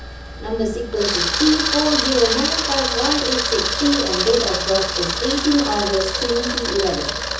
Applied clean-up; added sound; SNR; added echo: none; Camera; 1 dB; reverberation time 0.6 s.